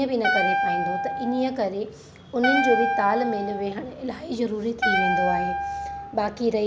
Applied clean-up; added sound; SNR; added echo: none; Wind instrument, woodwind instrument; 0 dB; none.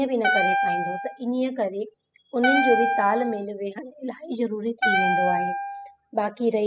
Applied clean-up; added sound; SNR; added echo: classical method spectral subtraction.